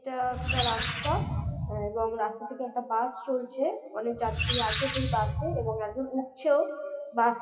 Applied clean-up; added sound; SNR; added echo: classical method WPE with log-MMSE.